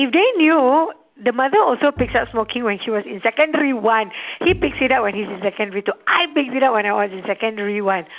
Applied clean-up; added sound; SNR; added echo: none; Bowed string instrument; 18 dB; none.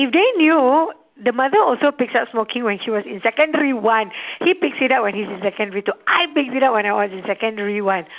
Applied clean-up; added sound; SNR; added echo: none; none; none; none.